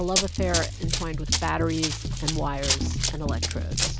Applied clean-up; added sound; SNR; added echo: none; Run; 4 dB; none.